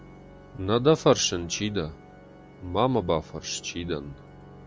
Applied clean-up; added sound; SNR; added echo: none; Organ; 20 dB; none.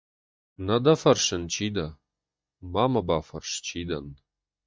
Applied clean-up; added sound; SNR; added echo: neural mask model DeepFilterNet 3.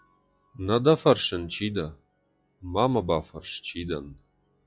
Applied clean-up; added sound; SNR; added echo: classical method log-MMSE.